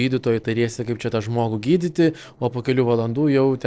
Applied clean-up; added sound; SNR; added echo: neural separator model SepFormer DNS4.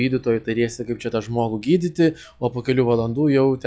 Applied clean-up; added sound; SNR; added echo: classical method log-MMSE.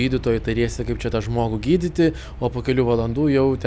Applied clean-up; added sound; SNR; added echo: none; Traffic noise, roadway noise; 12 dB; none.